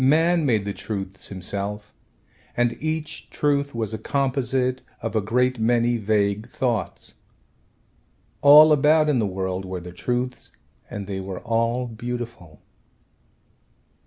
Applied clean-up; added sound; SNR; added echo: none; none; none; none.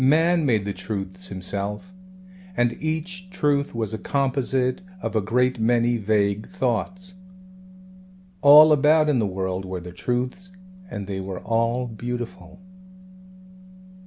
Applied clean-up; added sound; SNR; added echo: none; Organ; 20 dB; none.